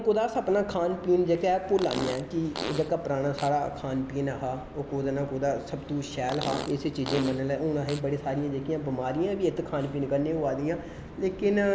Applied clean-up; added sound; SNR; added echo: none; Fart; 11 dB; none.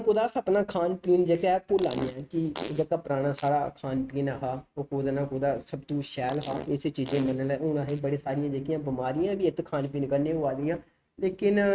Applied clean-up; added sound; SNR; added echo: neural mask model RNNoise.